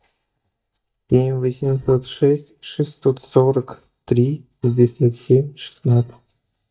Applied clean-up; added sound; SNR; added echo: neural mask model DeepFilterNet 3.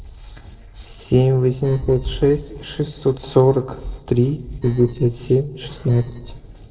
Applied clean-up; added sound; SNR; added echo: neural separator model SepFormer DNS4.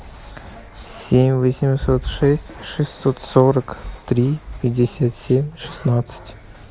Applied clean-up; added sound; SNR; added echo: none; none; none; none.